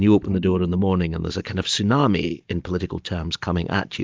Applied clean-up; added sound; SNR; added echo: neural mask model DeepFilterNet 3.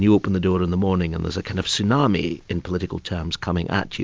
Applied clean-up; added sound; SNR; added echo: none; none; none; none.